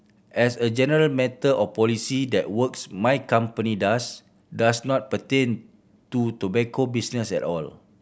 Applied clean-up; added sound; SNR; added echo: none; none; none; none.